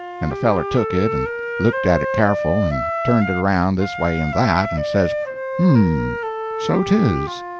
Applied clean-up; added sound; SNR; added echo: none; Wind instrument, woodwind instrument; 5 dB; none.